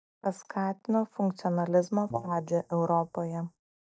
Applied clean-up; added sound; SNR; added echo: neural mask model DeepFilterNet 3.